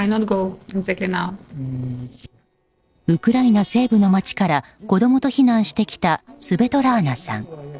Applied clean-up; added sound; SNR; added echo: neural separator model SepFormer DNS4.